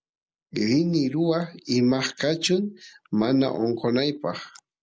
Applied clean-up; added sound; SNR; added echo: none; none; none; none.